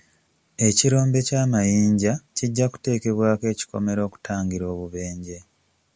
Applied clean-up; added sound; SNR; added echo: none; none; none; none.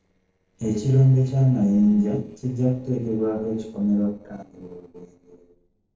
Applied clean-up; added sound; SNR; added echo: neural separator model SepFormer DNS4.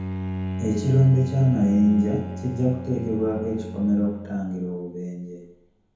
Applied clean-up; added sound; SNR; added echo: none; Bowed string instrument; 10 dB; reverberation time 2.0 s.